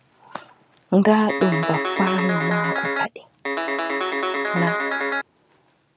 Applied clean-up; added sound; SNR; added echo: none; Guitar; -1 dB; none.